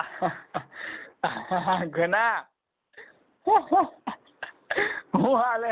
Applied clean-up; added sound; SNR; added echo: none; none; none; none.